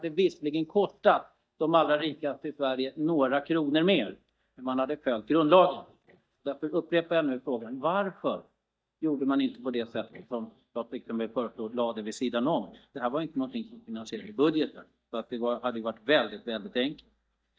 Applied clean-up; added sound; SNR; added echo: neural mask model DeepFilterNet 3.